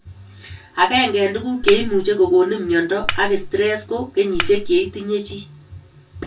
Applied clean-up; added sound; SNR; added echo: none; Cutlery, silverware; 3 dB; reverberation time 0.1 s.